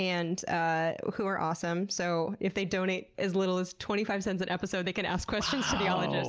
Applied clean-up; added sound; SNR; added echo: none; none; none; none.